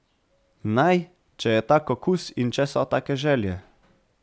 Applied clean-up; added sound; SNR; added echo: none; none; none; none.